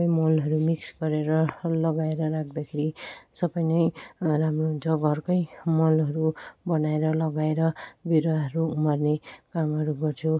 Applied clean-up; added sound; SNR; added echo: none; none; none; none.